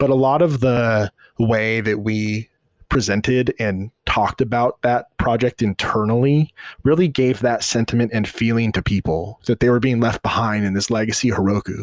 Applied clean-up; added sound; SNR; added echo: none; none; none; none.